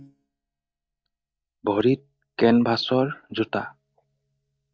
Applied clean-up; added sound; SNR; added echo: neural mask model DeepFilterNet 3.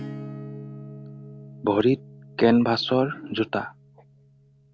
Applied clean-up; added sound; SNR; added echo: none; Acoustic guitar / Strum; 15 dB; none.